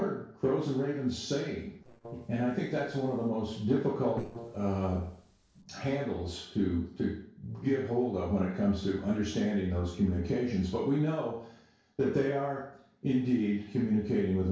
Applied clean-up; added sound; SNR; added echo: neural separator model SepFormer DNS4.